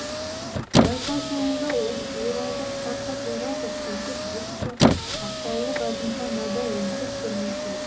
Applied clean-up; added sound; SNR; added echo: none; Squeak; -5 dB; reverberation time 0.2 s.